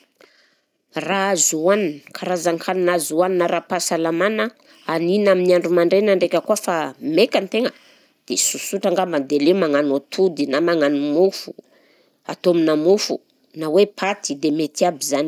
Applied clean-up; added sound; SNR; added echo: none; none; none; none.